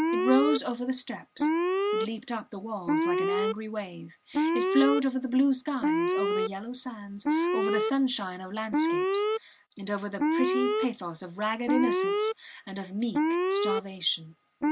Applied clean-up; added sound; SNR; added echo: none; Alarm; -2 dB; none.